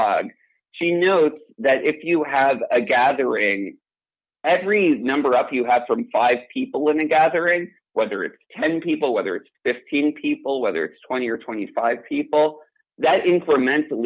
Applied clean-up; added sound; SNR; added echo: none; none; none; none.